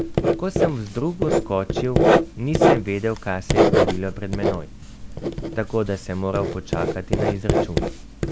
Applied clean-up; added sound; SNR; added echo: none; Writing; -5 dB; none.